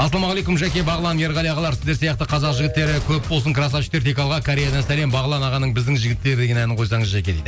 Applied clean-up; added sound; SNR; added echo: none; Gunshot, gunfire + Telephone; 14 dB; none.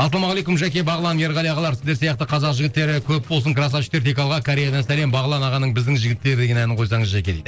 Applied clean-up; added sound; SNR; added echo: neural separator model SepFormer DNS4.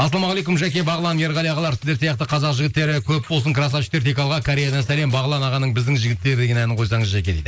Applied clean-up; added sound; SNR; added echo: neural mask model Resemble Enhance denoiser.